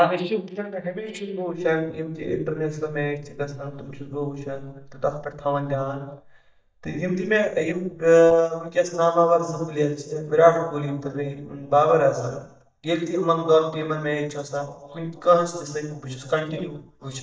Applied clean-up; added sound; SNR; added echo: neural mask model DeepFilterNet 3.